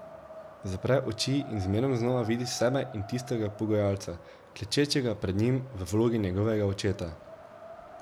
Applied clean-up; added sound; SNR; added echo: none; Wind; 17 dB; none.